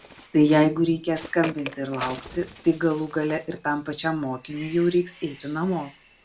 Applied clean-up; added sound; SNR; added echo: none; Bird; 17 dB; reverberation time 0.2 s.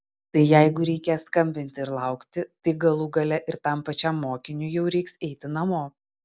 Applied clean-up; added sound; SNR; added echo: none; none; none; none.